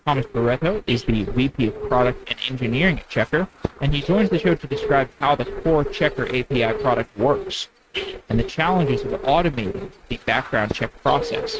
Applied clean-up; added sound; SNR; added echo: neural mask model RNNoise.